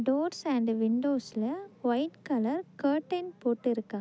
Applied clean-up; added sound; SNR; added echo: none; none; none; none.